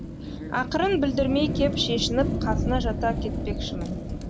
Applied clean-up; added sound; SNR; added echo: none; Fire; 1 dB; none.